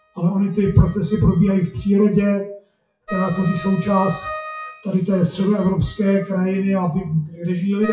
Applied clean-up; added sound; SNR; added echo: classical method WPE with log-MMSE.